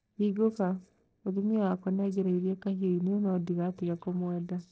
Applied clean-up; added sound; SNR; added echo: neural separator model SepFormer DNS4.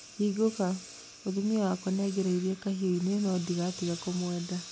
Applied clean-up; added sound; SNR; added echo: none; Engine; 16 dB; none.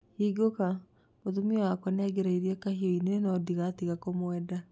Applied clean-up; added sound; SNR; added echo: none; none; none; none.